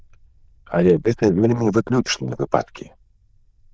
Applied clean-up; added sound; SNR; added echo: neural diffusion model UNIVERSE++.